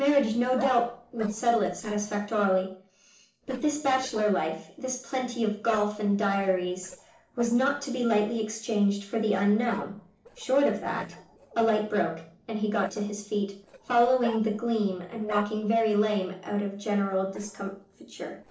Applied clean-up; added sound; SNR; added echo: neural separator model SepFormer DNS4.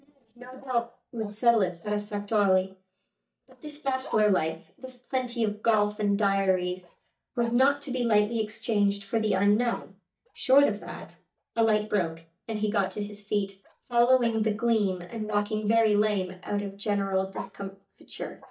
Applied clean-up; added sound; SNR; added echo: neural mask model DeepFilterNet 3.